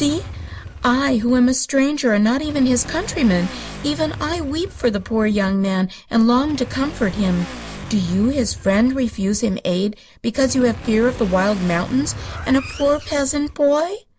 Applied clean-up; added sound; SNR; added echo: none; Motorcycle / Accelerating, revving, vroom + Zipper (clothing); 14 dB; none.